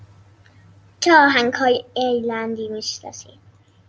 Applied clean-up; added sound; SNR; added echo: none; none; none; none.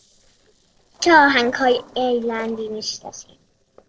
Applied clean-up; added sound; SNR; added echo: neural separator model SepFormer DNS4.